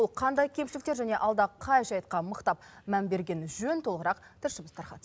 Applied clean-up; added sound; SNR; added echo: none; none; none; none.